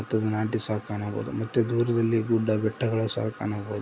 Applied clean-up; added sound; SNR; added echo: none; none; none; none.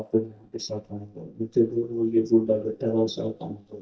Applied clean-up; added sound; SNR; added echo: neural mask model DeepFilterNet 3.